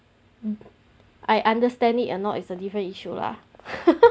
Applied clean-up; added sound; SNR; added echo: none; none; none; none.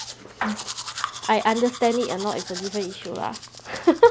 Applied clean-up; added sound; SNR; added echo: none; Domestic sounds, home sounds; 11 dB; none.